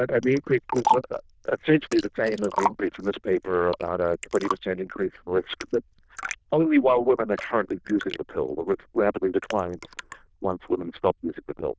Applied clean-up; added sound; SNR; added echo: neural diffusion model UNIVERSE++.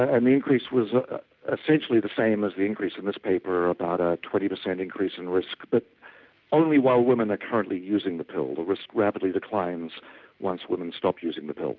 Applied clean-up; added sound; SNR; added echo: none; none; none; none.